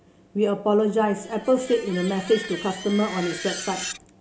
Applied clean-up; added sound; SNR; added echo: none; Screech; 13 dB; none.